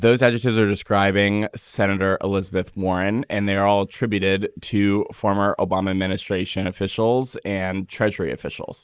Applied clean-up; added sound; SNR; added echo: neural mask model Resemble Enhance denoiser.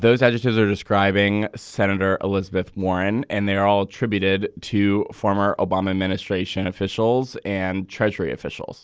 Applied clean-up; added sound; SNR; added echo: none; none; none; none.